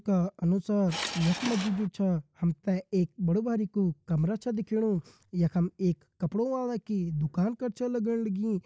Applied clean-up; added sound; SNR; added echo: none; Subway, metro, underground / Engine; 7 dB; none.